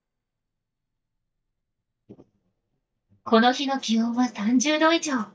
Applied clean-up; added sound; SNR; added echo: neural mask model DeepFilterNet 3.